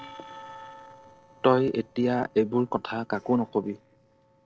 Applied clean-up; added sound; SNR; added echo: neural separator model SepFormer DNS4.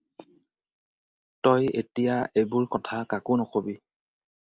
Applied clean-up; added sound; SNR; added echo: none; none; none; none.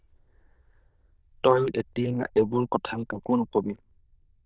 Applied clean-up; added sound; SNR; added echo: neural diffusion model UNIVERSE++.